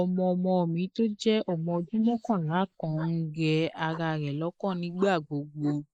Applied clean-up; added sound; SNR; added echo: neural mask model Resemble Enhance denoiser.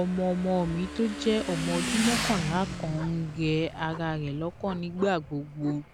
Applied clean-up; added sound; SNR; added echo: none; Motorcycle / Engine; 7 dB; none.